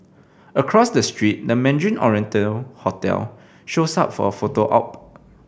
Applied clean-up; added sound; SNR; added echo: none; none; none; none.